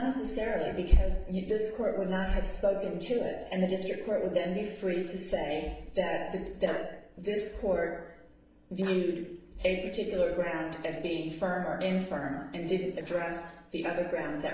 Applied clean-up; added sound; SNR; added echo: neural separator model SepFormer DNS4.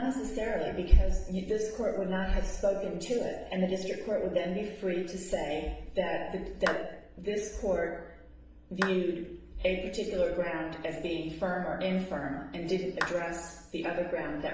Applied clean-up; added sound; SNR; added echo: none; Clapping; 10 dB; reverberation time 0.9 s.